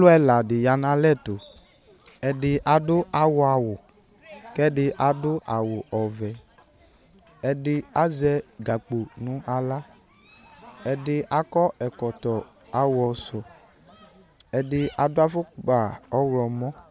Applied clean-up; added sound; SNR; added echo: none; none; none; none.